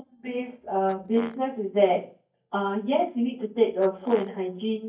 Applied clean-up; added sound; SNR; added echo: neural mask model DeepFilterNet 3.